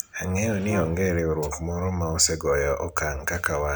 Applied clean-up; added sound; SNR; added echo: none; Brass instrument; 15 dB; none.